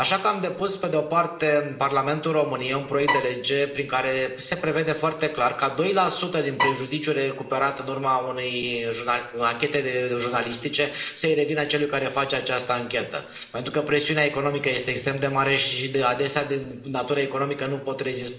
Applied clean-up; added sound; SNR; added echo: none; Bowed string instrument; 3 dB; reverberation time 1.2 s.